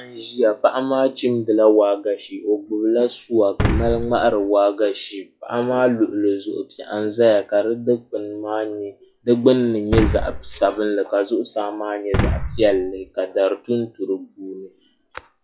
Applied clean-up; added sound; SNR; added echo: classical method log-MMSE.